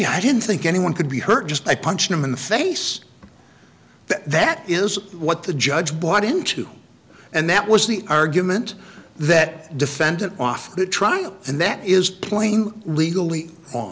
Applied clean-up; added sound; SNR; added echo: none; none; none; none.